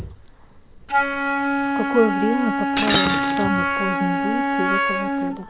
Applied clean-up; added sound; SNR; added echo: none; Shatter + Wind instrument, woodwind instrument; -4 dB; none.